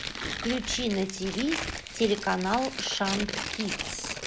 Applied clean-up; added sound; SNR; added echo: none; Tearing; 5 dB; none.